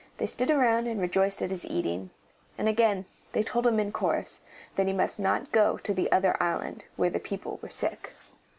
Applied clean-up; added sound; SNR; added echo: none; none; none; none.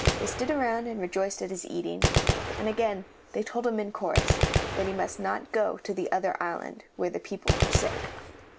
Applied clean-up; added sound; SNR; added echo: none; Gunshot, gunfire; 0 dB; none.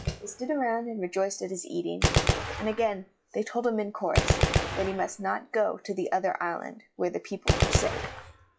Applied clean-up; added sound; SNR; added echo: classical method log-MMSE.